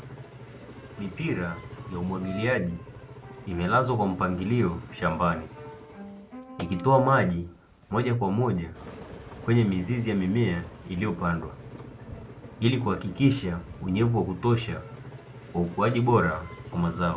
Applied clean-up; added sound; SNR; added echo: none; Engine; 15 dB; none.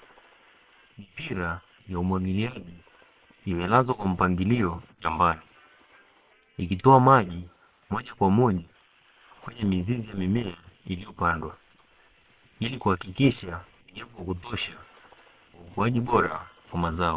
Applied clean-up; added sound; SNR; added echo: neural separator model SepFormer WHAM!.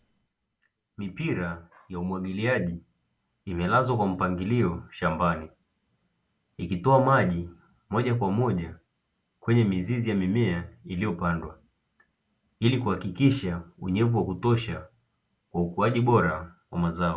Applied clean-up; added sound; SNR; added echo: none; none; none; none.